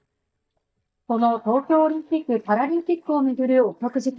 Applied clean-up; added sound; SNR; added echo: neural mask model DeepFilterNet 3.